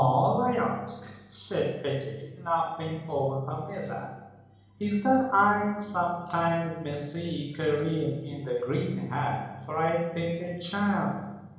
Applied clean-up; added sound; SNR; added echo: none; Chime; 19 dB; reverberation time 1.0 s.